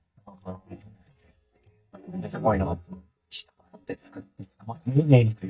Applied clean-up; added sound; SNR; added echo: neural mask model DeepFilterNet 3.